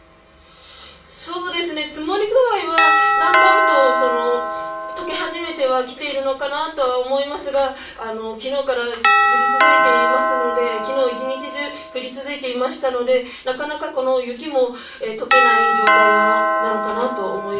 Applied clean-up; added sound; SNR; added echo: none; Doorbell; -2 dB; reverberation time 0.3 s.